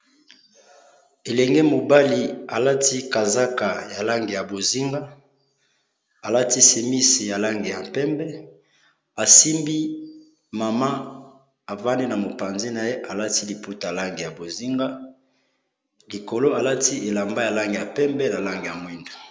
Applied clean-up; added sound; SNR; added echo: none; none; none; none.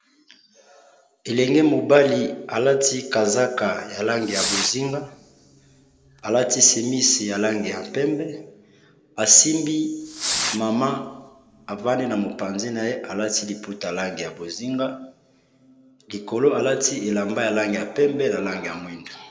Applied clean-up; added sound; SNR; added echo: none; Fireworks; 9 dB; reverberation time 1.8 s.